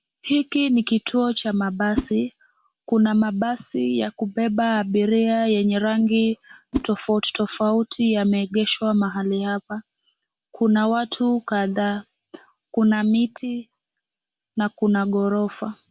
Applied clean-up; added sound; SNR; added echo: none; Whoosh, swoosh, swish; 13 dB; none.